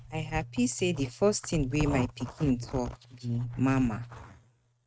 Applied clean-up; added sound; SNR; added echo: neural mask model RNNoise.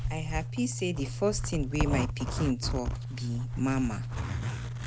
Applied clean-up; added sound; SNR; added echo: none; Zipper (clothing); 0 dB; none.